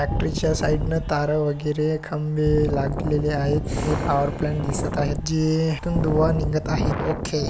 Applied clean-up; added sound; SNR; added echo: none; Wind; 4 dB; none.